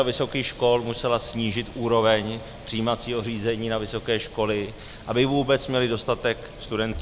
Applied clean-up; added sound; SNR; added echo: none; Water tap, faucet + Boat, Water vehicle; 17 dB; none.